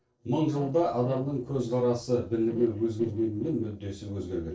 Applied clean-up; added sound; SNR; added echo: neural separator model SepFormer DNS4.